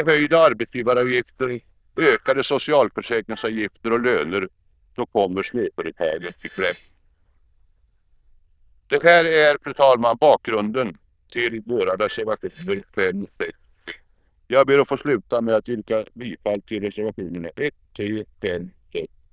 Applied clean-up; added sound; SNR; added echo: neural diffusion model UNIVERSE++.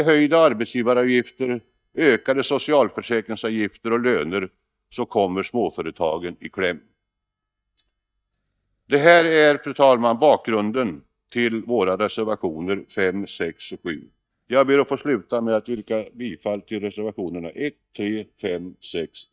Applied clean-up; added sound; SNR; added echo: neural mask model DeepFilterNet 3.